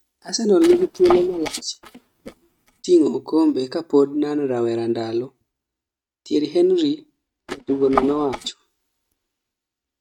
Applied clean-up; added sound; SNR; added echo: neural mask model RNNoise.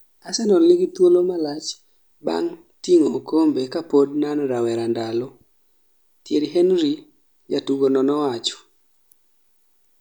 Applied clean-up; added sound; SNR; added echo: none; none; none; none.